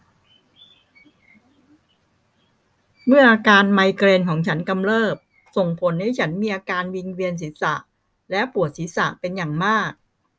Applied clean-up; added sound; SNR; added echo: none; none; none; none.